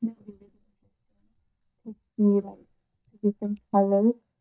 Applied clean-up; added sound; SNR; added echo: neural mask model DeepFilterNet 3.